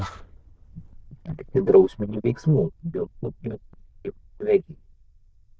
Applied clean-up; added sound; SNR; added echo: neural diffusion model UNIVERSE++.